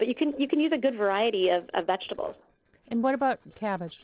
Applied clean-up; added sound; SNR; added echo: neural separator model SepFormer DNS4.